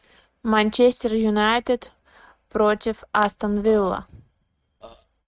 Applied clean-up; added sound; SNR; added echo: neural mask model RNNoise.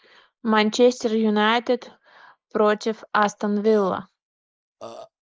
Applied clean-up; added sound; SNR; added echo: neural mask model Resemble Enhance denoiser.